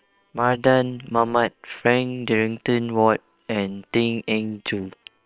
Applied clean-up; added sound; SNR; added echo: neural separator model SepFormer WHAM!.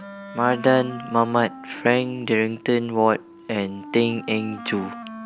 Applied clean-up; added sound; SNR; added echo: none; Wind instrument, woodwind instrument; 15 dB; none.